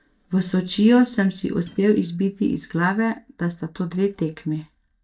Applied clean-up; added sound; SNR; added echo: neural mask model DeepFilterNet 3.